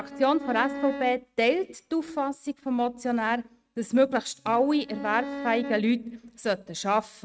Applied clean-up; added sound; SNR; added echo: neural mask model RNNoise.